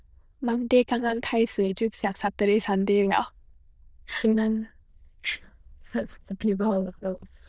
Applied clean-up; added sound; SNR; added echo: neural diffusion model UNIVERSE++.